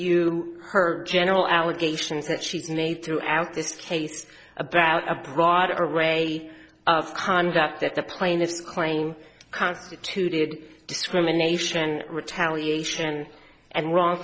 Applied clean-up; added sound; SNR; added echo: none; none; none; none.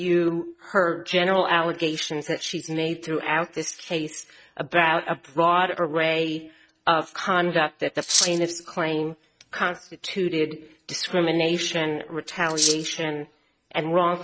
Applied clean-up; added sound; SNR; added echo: neural mask model RNNoise.